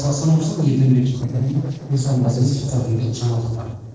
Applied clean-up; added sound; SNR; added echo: neural separator model SepFormer DNS4.